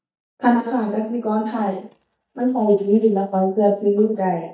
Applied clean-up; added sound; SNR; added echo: neural mask model DeepFilterNet 3.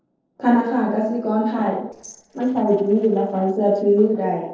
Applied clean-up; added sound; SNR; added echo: neural separator model SepFormer DNS4.